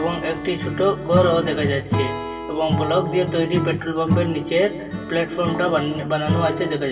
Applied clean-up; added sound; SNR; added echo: none; Acoustic guitar / Strum; 4 dB; reverberation time 1.6 s.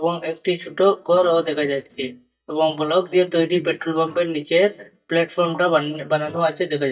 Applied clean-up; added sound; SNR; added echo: neural mask model DeepFilterNet 3.